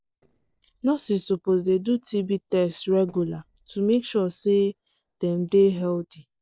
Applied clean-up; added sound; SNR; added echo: neural separator model SepFormer DNS4.